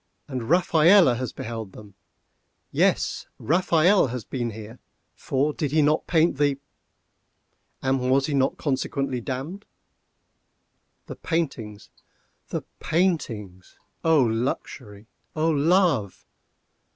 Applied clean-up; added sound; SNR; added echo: none; none; none; none.